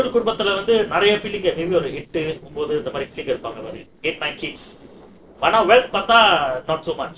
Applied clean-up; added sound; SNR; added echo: neural separator model SepFormer DNS4.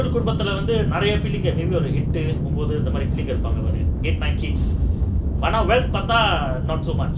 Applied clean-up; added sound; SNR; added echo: none; Aircraft; -4 dB; none.